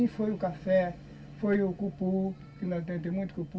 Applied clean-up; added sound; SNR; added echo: none; Gong; 18 dB; reverberation time 0.2 s.